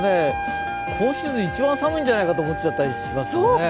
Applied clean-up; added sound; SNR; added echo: none; Wind instrument, woodwind instrument; 7 dB; none.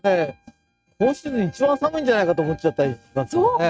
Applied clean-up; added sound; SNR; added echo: neural mask model RNNoise.